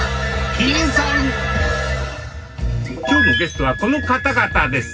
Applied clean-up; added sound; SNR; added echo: none; Wind instrument, woodwind instrument; 8 dB; reverberation time 0.4 s.